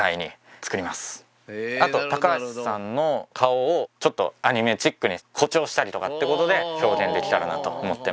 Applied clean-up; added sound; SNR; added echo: none; none; none; none.